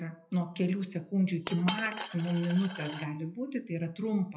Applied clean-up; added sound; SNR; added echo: classical method WPE with log-MMSE.